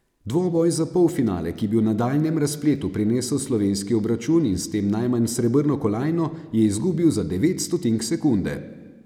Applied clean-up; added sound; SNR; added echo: none; none; none; none.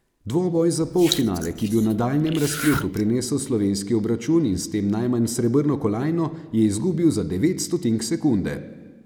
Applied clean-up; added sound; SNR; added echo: neural mask model Resemble Enhance denoiser.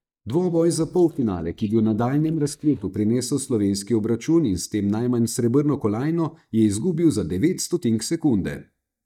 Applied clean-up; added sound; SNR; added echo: neural mask model DeepFilterNet 3.